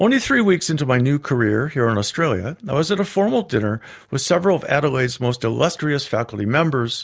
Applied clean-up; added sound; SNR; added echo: none; none; none; none.